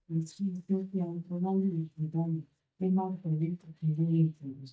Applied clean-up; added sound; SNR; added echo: neural mask model DeepFilterNet 3.